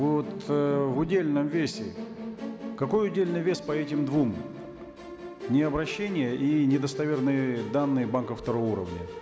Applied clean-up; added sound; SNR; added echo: none; Musical instrument; 11 dB; none.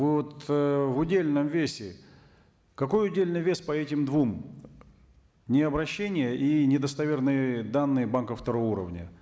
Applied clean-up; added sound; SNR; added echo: none; none; none; none.